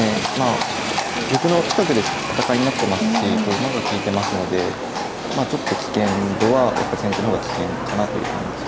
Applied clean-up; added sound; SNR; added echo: none; Livestock, farm animals, working animals; 2 dB; none.